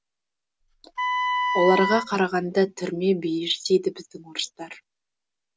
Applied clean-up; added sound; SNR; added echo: none; Wind instrument, woodwind instrument; 1 dB; none.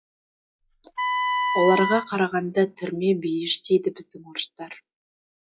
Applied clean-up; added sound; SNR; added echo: classical method log-MMSE.